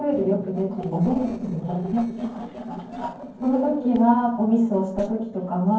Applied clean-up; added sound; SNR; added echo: neural separator model SepFormer DNS4.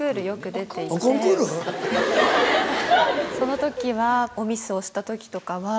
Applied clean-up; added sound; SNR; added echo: none; none; none; none.